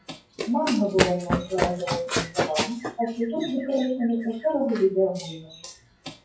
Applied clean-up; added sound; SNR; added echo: classical method WPE with log-MMSE.